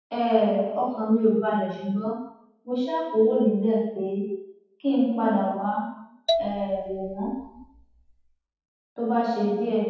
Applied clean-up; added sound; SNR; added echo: classical method WPE with log-MMSE.